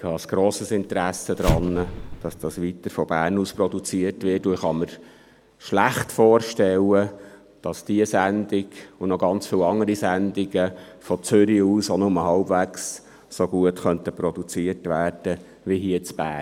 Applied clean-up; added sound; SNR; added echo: none; Explosion; 6 dB; none.